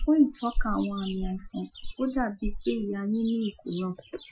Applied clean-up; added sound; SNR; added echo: classical method Wiener filter.